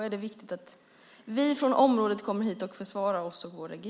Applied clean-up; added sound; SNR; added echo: none; none; none; none.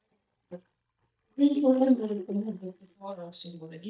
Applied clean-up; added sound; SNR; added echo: neural mask model DeepFilterNet 3.